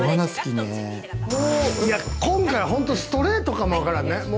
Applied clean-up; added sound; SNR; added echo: none; Bowed string instrument; 18 dB; none.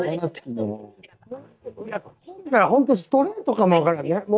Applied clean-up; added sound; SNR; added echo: neural mask model DeepFilterNet 3.